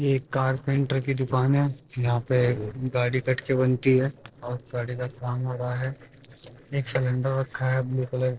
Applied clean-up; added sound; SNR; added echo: neural separator model SepFormer DNS4.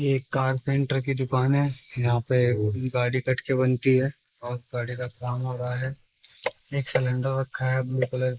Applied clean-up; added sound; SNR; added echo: neural mask model Resemble Enhance denoiser.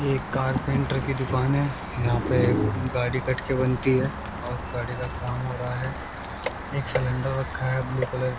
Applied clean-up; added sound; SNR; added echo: none; Rain; 9 dB; none.